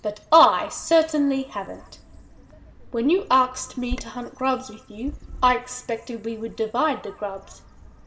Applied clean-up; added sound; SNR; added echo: none; Bird vocalization, bird call, bird song; 17 dB; reverberation time 2.1 s.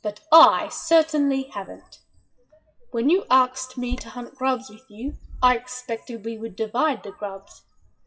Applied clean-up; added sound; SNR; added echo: classical method WPE with log-MMSE.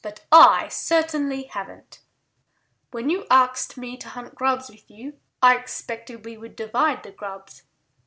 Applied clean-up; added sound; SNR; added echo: none; none; none; none.